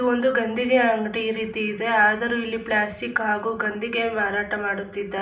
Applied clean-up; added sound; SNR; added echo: none; none; none; reverberation time 0.4 s.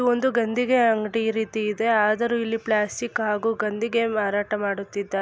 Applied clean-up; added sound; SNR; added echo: none; none; none; none.